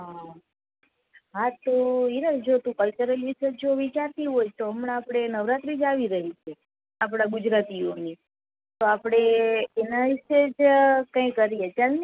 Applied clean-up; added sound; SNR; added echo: none; none; none; none.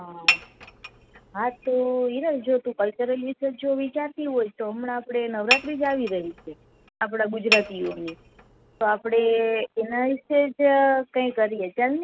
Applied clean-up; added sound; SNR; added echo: none; Dishes, pots, and pans / Chink, clink; 4 dB; none.